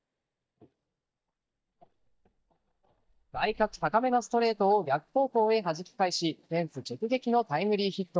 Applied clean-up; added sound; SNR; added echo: neural mask model DeepFilterNet 3.